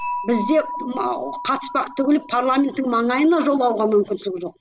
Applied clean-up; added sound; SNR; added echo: none; Dishes, pots, and pans / Chink, clink; 13 dB; none.